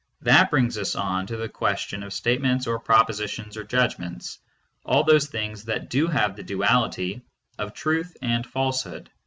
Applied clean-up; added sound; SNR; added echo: none; none; none; none.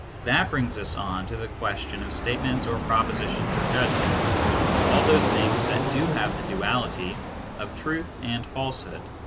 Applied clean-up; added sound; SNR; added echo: none; Fixed-wing aircraft, airplane; -2 dB; none.